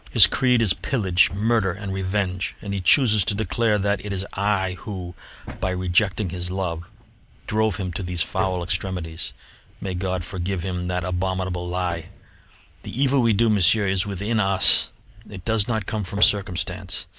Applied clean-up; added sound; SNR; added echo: none; Drawer open or close; 20 dB; none.